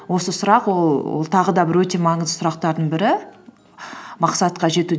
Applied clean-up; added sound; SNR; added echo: none; none; none; none.